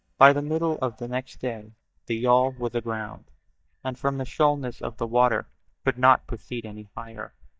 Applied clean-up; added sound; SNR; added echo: neural mask model DeepFilterNet 3.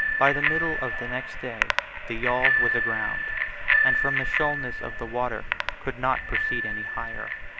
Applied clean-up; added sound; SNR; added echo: none; Bicycle bell; -3 dB; none.